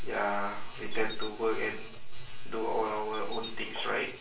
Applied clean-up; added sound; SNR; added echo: none; Chirp, tweet; 19 dB; reverberation time 0.3 s.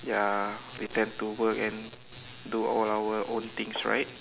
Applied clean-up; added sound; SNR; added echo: none; none; none; none.